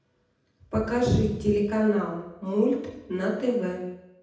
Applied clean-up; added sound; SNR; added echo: none; none; none; reverberation time 0.8 s.